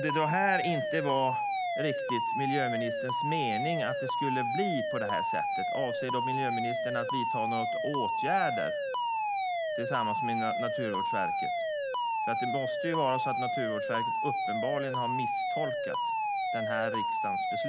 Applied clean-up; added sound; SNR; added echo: none; Alarm; -3 dB; none.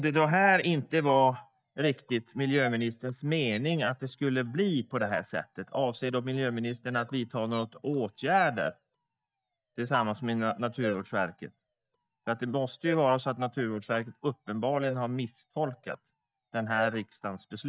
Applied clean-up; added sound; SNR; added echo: neural mask model DeepFilterNet 3.